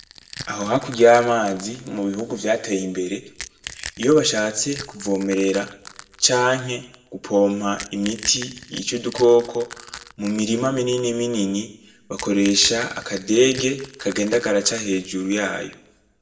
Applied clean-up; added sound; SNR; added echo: none; Crack / Crushing; 18 dB; reverberation time 0.6 s.